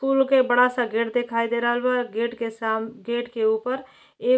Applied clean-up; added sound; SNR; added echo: none; none; none; none.